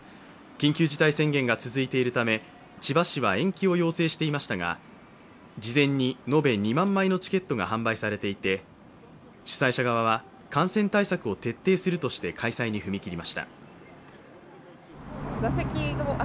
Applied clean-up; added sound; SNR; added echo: none; none; none; none.